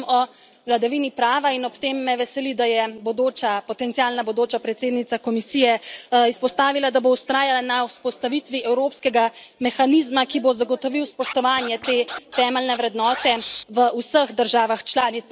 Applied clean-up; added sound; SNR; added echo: none; Scratching (performance technique); 12 dB; none.